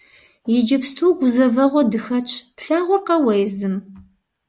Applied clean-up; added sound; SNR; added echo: none; none; none; none.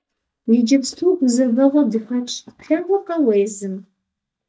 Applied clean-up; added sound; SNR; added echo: neural mask model DeepFilterNet 3.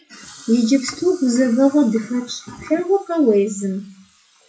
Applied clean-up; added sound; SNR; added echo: classical method WPE with log-MMSE.